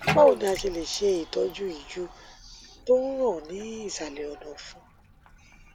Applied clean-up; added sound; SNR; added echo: none; Bathtub (filling or washing); 11 dB; none.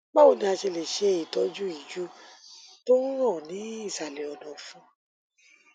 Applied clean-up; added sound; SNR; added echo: none; none; none; none.